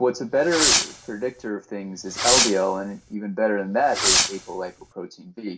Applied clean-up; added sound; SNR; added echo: none; Fireworks; -1 dB; reverberation time 0.2 s.